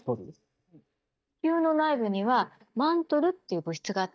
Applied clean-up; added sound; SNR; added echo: neural mask model DeepFilterNet 3.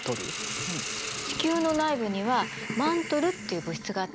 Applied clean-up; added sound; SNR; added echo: none; Hiss; 7 dB; none.